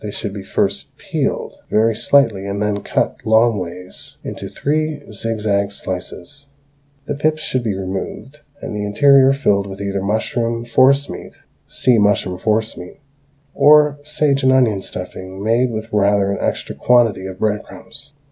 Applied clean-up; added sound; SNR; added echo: none; none; none; none.